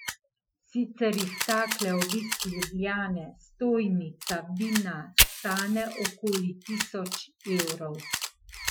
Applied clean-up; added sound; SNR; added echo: classical method Wiener filter.